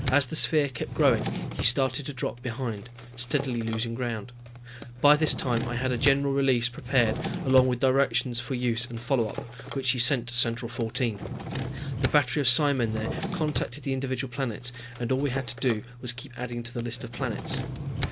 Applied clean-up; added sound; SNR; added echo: none; Drawer open or close; 8 dB; none.